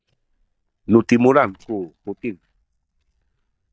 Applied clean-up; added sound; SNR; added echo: neural mask model DeepFilterNet 3.